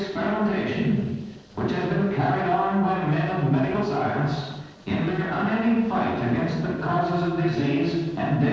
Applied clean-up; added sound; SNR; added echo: neural separator model SepFormer DNS4.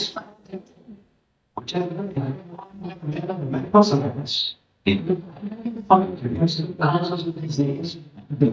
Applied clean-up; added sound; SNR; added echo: neural mask model DeepFilterNet 3.